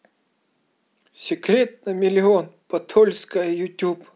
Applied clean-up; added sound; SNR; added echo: none; none; none; none.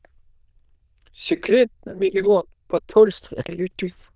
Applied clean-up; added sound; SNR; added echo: neural diffusion model UNIVERSE++.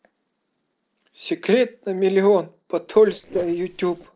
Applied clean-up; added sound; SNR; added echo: neural separator model SepFormer DNS4.